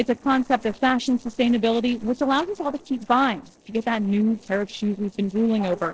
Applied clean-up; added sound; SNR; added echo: neural separator model SepFormer DNS4.